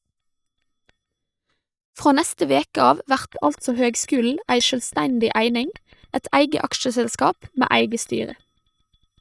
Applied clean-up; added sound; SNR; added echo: neural mask model DeepFilterNet 3.